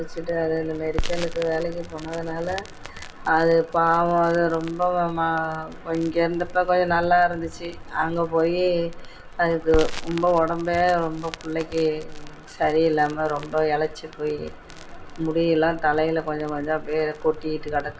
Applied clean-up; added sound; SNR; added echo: none; Crackle; 11 dB; reverberation time 0.4 s.